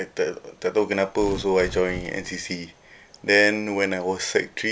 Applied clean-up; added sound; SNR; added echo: none; Tearing; 16 dB; none.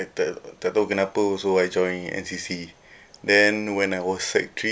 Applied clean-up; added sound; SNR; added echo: none; none; none; none.